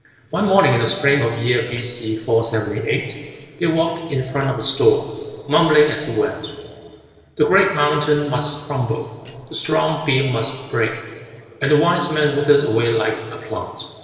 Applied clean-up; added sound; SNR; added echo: neural separator model SepFormer DNS4.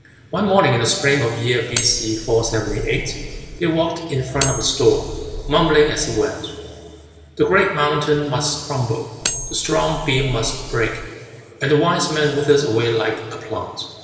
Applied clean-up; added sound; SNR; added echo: none; Cutlery, silverware; 9 dB; reverberation time 2.5 s.